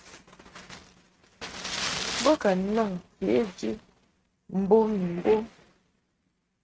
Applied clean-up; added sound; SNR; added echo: neural mask model RNNoise.